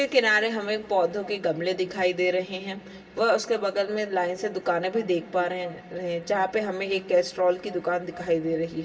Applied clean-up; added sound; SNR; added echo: none; none; none; reverberation time 2.9 s.